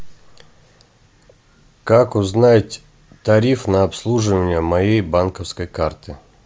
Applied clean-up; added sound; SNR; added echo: none; none; none; none.